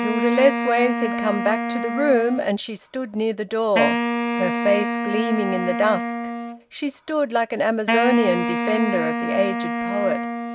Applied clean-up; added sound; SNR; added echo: none; Wind instrument, woodwind instrument; 2 dB; none.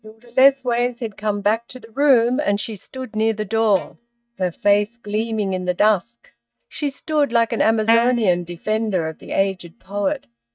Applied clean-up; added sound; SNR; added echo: neural mask model DeepFilterNet 3.